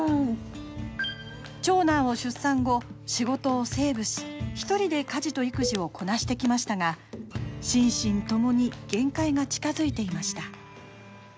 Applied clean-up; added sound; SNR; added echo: none; Cowbell; 13 dB; none.